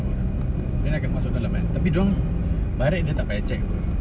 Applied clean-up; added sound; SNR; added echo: none; none; none; none.